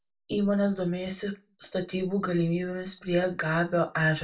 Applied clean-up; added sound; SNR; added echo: none; none; none; reverberation time 0.2 s.